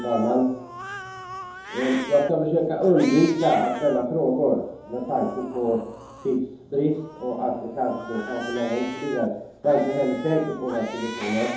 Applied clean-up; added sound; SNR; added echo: none; Cat; 15 dB; reverberation time 2.8 s.